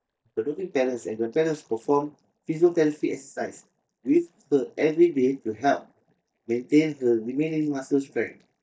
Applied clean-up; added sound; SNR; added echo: neural mask model DeepFilterNet 3.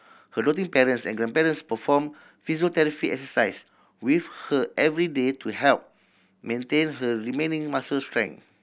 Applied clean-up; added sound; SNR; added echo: none; none; none; none.